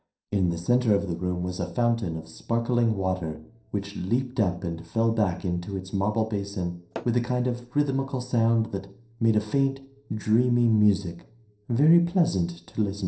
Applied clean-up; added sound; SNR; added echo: neural separator model SepFormer DNS4.